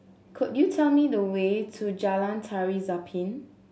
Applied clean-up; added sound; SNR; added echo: none; none; none; none.